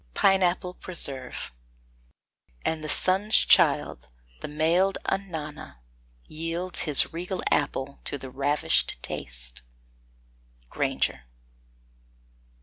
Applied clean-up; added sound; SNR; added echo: none; none; none; none.